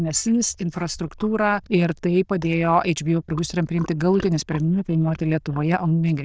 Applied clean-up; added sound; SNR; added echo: neural diffusion model UNIVERSE++.